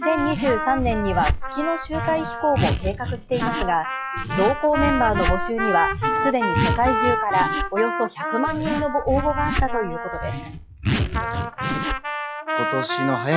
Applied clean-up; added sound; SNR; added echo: classical method log-MMSE.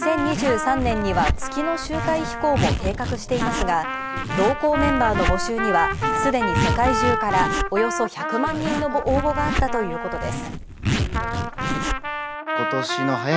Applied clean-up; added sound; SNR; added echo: none; Trumpet + Zipper (clothing); 0 dB; none.